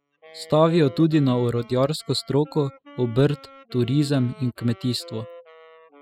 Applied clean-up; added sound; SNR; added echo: classical method spectral subtraction.